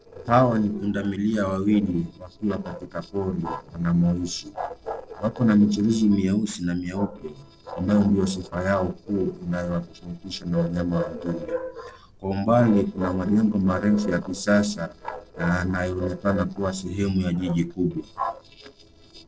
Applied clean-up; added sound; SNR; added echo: neural separator model SepFormer DNS4.